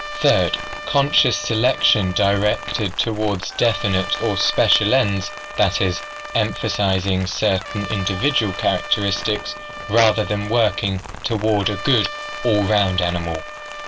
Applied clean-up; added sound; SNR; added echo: none; Rain + Trumpet; 11 dB; none.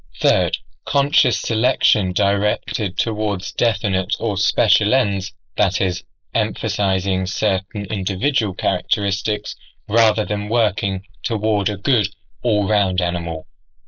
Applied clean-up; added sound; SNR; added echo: neural mask model Resemble Enhance denoiser.